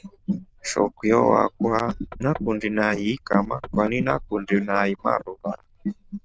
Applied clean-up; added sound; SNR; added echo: neural diffusion model UNIVERSE++.